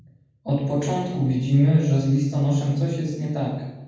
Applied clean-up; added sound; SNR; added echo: none; none; none; reverberation time 1.2 s.